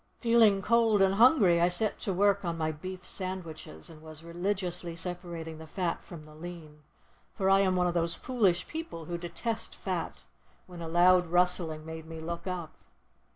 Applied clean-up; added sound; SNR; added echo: none; none; none; none.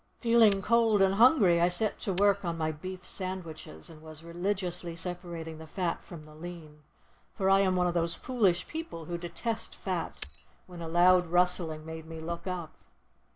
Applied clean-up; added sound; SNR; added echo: none; Shatter; 16 dB; none.